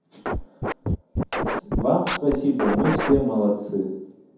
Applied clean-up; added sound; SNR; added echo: none; Scratching (performance technique); 2 dB; reverberation time 0.9 s.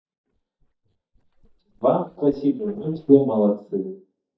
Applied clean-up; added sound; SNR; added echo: neural mask model DeepFilterNet 3.